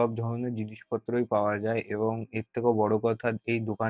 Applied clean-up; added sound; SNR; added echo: none; none; none; none.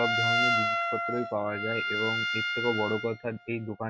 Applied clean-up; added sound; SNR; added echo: classical method log-MMSE.